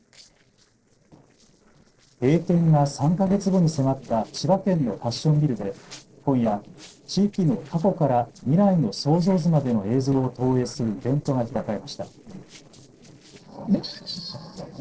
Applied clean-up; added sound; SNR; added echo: neural separator model SepFormer DNS4.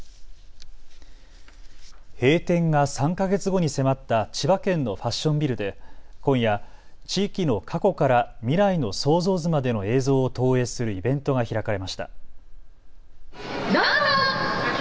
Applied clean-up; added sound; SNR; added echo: none; none; none; none.